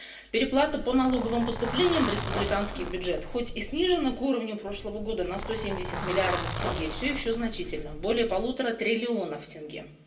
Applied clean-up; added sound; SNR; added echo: none; Zipper (clothing); 6 dB; reverberation time 0.3 s.